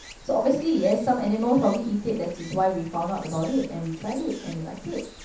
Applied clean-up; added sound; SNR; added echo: none; Stream; 20 dB; reverberation time 0.7 s.